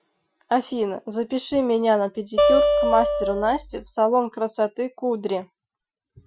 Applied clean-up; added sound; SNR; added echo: classical method Wiener filter.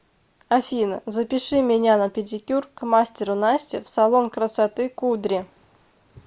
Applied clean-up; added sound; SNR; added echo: none; none; none; none.